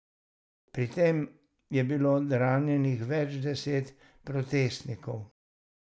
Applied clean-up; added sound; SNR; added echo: none; none; none; none.